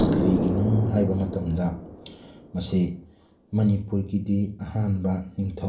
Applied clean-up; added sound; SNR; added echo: none; Explosion; 5 dB; reverberation time 0.4 s.